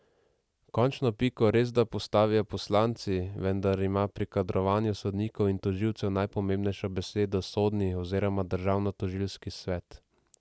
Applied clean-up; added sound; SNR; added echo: none; none; none; none.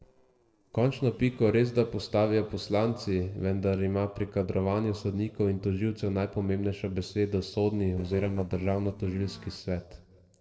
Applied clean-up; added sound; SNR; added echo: neural separator model SepFormer DNS4.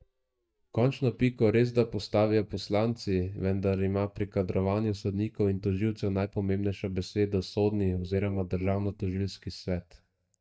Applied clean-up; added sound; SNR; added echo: neural mask model DeepFilterNet 3.